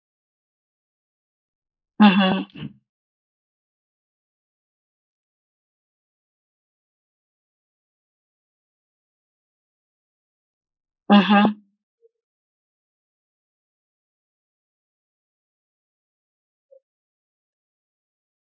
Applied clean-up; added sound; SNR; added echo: neural mask model Resemble Enhance denoiser.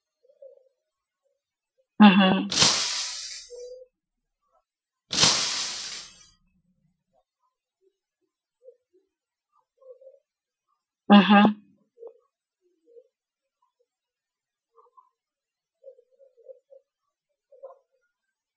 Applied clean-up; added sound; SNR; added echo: classical method Wiener filter.